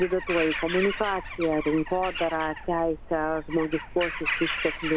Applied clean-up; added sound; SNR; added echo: none; Bird vocalization, bird call, bird song / Crow; 7 dB; none.